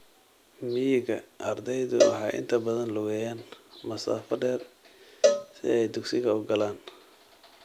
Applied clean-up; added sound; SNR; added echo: none; Cowbell; 1 dB; none.